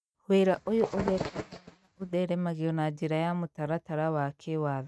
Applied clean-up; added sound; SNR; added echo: neural mask model RNNoise.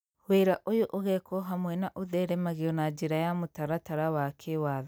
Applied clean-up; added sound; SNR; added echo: none; none; none; none.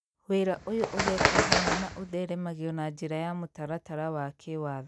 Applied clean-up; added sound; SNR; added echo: none; Bird; -4 dB; none.